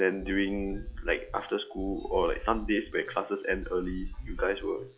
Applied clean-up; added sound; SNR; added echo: classical method log-MMSE.